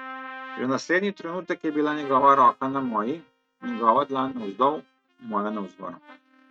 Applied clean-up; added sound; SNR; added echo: neural mask model RNNoise.